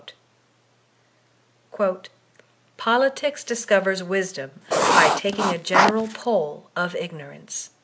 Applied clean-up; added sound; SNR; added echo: none; Writing; -5 dB; none.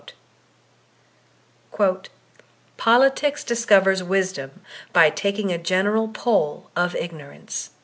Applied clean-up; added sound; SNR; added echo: none; none; none; none.